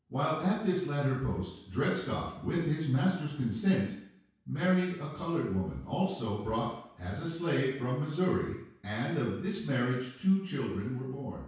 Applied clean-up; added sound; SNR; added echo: none; none; none; reverberation time 0.6 s.